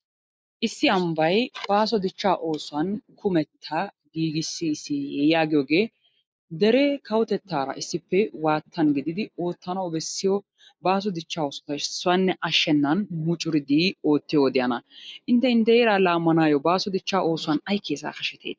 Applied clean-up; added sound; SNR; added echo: neural mask model Resemble Enhance denoiser.